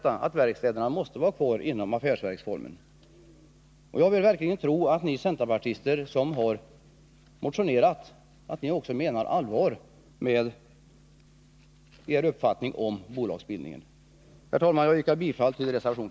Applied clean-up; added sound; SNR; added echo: none; none; none; none.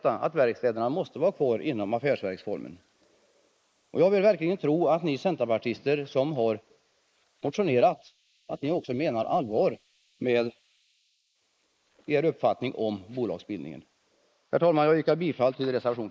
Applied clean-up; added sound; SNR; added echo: neural mask model Resemble Enhance denoiser.